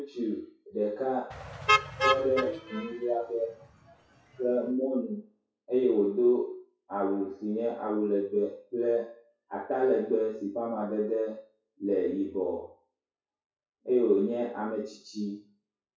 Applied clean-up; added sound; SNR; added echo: classical method WPE with log-MMSE.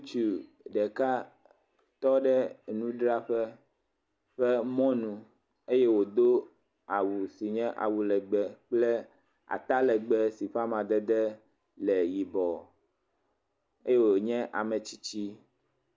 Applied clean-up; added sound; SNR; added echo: none; none; none; none.